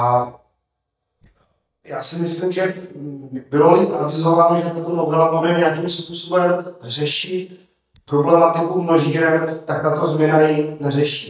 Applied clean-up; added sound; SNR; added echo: neural mask model DeepFilterNet 3.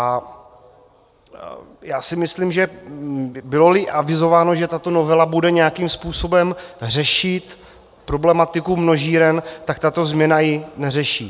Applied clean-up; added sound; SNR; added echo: none; none; none; none.